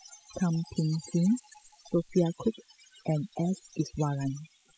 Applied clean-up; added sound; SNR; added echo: classical method spectral subtraction.